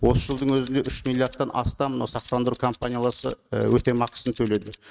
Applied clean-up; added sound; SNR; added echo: neural mask model RNNoise.